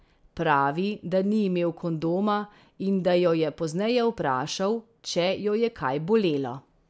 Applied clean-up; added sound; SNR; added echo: none; none; none; none.